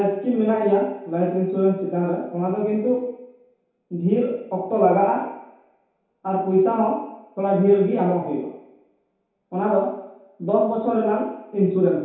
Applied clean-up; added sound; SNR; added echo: none; none; none; reverberation time 0.8 s.